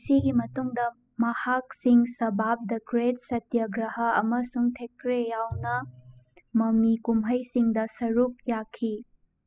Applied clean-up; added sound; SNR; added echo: classical method spectral subtraction.